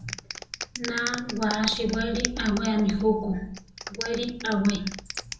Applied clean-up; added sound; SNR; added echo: none; Clapping; 9 dB; reverberation time 0.3 s.